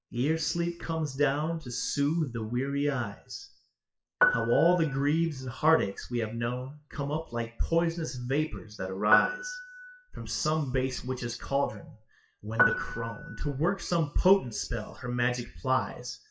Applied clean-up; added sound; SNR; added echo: classical method WPE with log-MMSE.